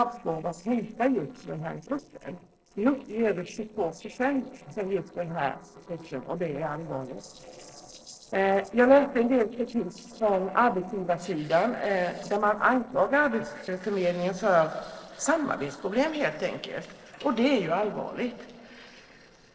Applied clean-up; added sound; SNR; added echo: neural separator model SepFormer DNS4.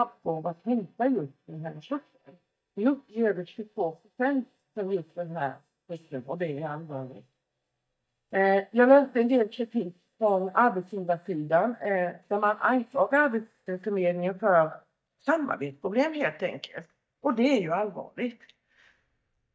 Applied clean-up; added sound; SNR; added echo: neural mask model DeepFilterNet 3.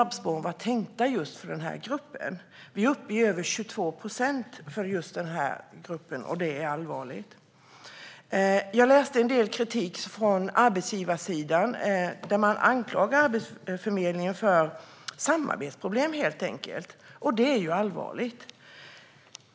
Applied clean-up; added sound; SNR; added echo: none; none; none; none.